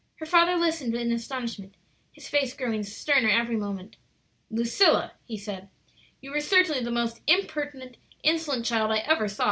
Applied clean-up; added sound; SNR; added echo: none; none; none; none.